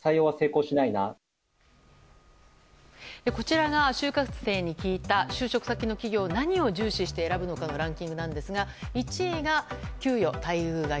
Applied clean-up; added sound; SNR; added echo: none; none; none; none.